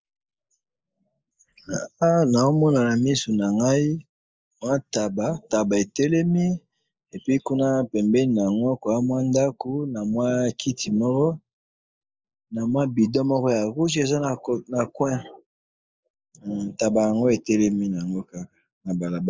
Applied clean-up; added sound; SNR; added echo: neural mask model Resemble Enhance denoiser.